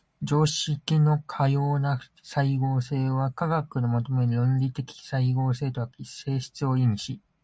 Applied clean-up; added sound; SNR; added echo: none; none; none; none.